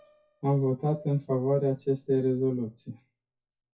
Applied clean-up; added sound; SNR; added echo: classical method WPE with log-MMSE.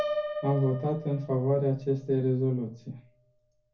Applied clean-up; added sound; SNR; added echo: none; Piano; 9 dB; reverberation time 0.3 s.